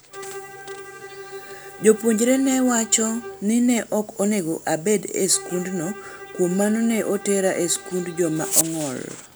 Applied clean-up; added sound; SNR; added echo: none; Bowed string instrument; 17 dB; none.